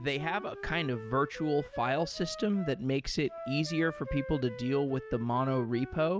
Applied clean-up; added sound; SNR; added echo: none; Wind instrument, woodwind instrument; 13 dB; none.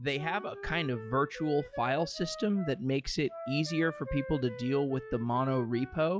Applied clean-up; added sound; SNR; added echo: classical method log-MMSE.